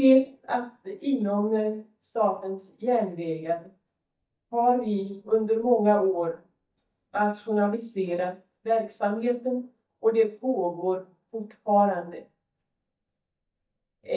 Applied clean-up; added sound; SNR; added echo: neural mask model DeepFilterNet 3.